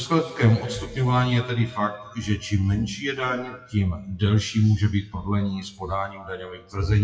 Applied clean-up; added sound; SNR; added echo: classical method WPE with log-MMSE.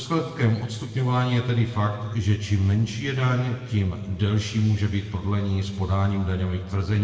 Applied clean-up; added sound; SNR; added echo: neural separator model SepFormer DNS4.